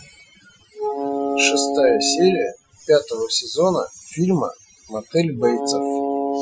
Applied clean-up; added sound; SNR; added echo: classical method Wiener filter.